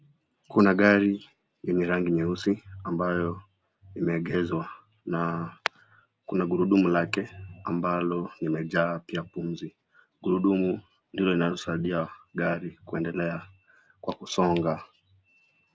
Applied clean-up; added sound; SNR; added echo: none; none; none; none.